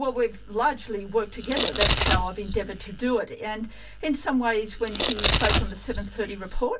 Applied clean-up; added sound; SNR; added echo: none; Domestic sounds, home sounds; -3 dB; reverberation time 0.2 s.